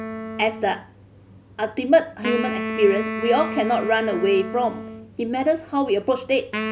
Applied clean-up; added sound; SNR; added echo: none; Wind instrument, woodwind instrument; 8 dB; none.